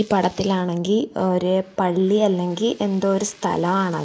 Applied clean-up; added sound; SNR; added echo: neural mask model Resemble Enhance denoiser.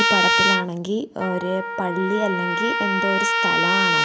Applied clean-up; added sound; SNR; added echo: none; Trumpet; -4 dB; none.